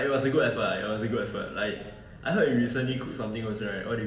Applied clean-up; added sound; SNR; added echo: none; none; none; reverberation time 2.6 s.